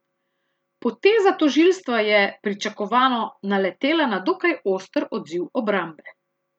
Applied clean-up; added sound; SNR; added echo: none; none; none; none.